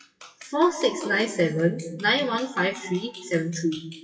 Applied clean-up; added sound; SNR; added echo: classical method WPE with log-MMSE.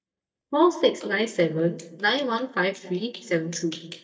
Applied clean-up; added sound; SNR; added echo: neural mask model DeepFilterNet 3.